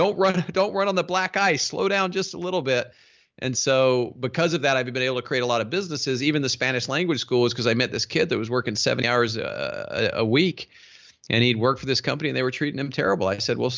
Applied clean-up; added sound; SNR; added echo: none; none; none; none.